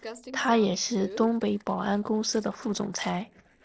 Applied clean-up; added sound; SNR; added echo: neural separator model SepFormer DNS4.